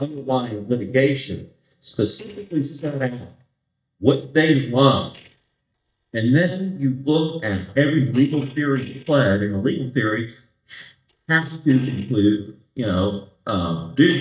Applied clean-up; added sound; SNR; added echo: neural mask model DeepFilterNet 3.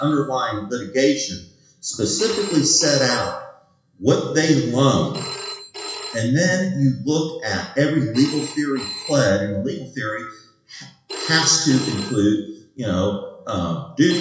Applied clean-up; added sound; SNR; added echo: classical method WPE with log-MMSE.